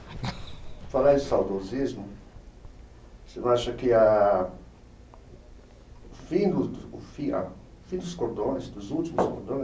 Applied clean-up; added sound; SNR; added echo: none; none; none; none.